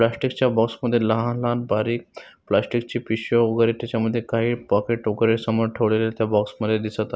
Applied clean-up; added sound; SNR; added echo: none; none; none; none.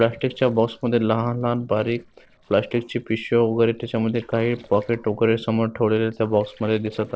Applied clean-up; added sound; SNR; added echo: neural separator model SepFormer DNS4.